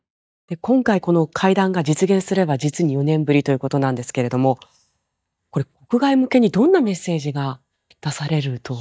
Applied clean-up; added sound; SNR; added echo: neural mask model DeepFilterNet 3.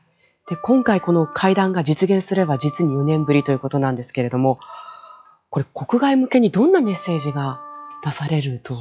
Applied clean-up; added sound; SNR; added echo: classical method log-MMSE.